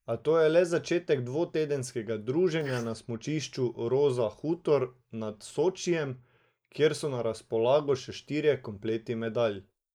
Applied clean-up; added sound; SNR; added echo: neural mask model Resemble Enhance denoiser.